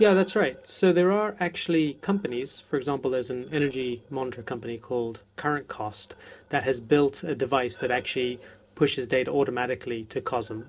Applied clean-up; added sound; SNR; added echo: neural separator model SepFormer DNS4.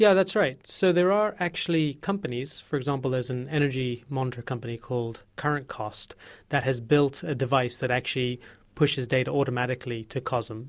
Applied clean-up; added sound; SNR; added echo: none; none; none; none.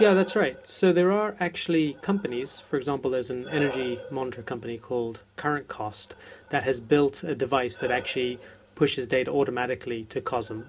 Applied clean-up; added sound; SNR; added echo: none; Breathing; 18 dB; reverberation time 0.3 s.